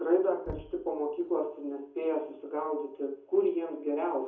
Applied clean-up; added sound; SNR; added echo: none; Knock / Wood; 18 dB; reverberation time 0.6 s.